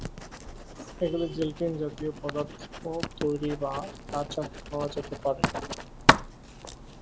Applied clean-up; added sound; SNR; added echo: none; Writing; -1 dB; none.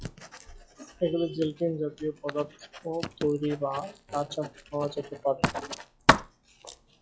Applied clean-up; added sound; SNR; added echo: classical method log-MMSE.